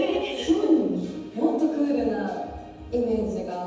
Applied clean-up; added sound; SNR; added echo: none; none; none; reverberation time 1.1 s.